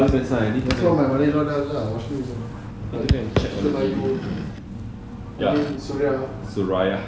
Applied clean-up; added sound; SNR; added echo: none; Wind; 18 dB; none.